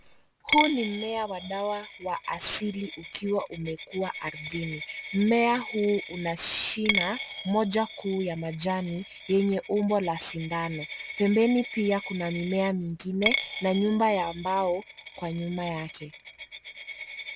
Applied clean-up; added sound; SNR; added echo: none; Coin (dropping); 7 dB; none.